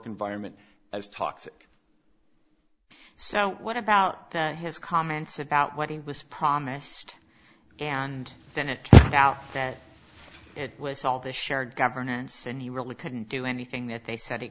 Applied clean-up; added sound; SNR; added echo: none; none; none; none.